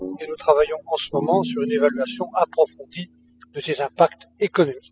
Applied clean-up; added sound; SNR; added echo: classical method spectral subtraction.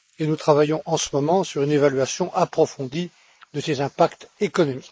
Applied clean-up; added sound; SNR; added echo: neural mask model Resemble Enhance denoiser.